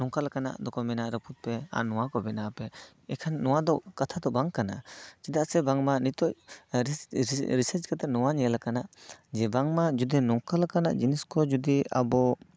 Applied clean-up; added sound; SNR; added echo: none; none; none; none.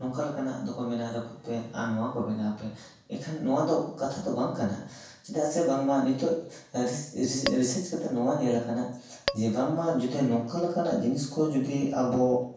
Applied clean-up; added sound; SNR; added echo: none; Tap / Glass; 4 dB; reverberation time 0.7 s.